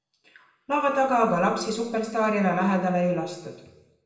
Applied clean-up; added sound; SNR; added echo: none; none; none; reverberation time 1.0 s.